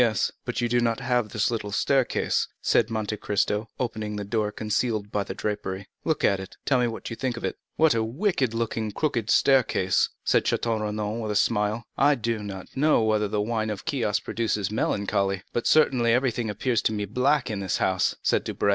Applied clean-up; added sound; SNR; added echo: none; none; none; none.